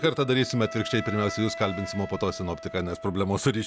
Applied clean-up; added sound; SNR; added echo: none; Wind instrument, woodwind instrument; 12 dB; none.